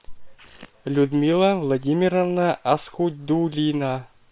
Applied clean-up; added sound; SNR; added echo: neural separator model SepFormer WHAM!.